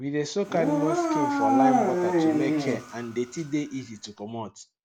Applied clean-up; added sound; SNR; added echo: none; Dog; -5 dB; none.